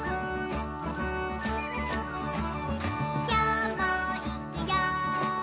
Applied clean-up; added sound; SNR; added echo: none; none; none; none.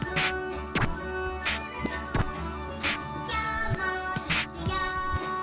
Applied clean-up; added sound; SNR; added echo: none; Scratching (performance technique); 1 dB; reverberation time 0.8 s.